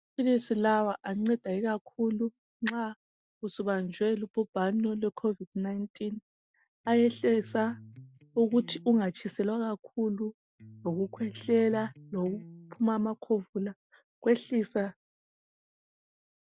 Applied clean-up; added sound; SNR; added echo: neural mask model DeepFilterNet 3.